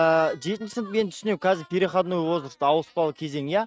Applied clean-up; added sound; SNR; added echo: neural mask model RNNoise.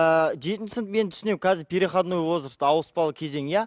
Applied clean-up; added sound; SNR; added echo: none; none; none; none.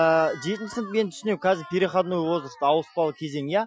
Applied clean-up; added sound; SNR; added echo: classical method Wiener filter.